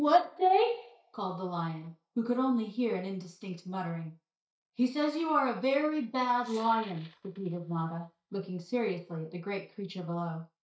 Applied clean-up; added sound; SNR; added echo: neural mask model DeepFilterNet 3.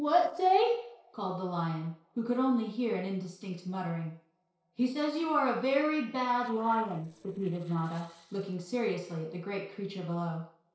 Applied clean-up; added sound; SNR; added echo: neural separator model SepFormer DNS4.